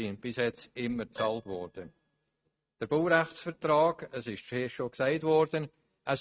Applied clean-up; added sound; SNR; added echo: neural mask model RNNoise.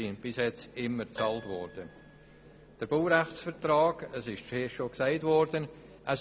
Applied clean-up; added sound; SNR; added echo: none; Keyboard (musical); 19 dB; none.